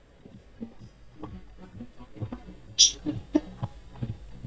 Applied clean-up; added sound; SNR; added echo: neural mask model DeepFilterNet 3.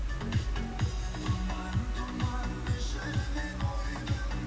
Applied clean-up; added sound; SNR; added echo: none; Rain; 18 dB; reverberation time 2.2 s.